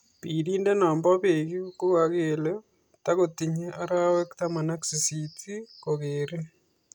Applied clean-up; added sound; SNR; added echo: none; none; none; none.